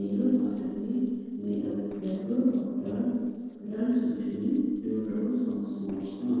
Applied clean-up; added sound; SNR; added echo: neural separator model SepFormer DNS4.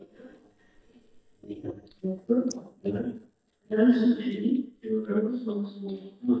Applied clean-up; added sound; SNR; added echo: neural mask model DeepFilterNet 3.